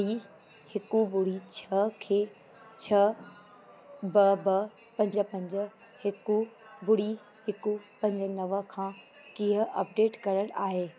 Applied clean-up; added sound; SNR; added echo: none; none; none; none.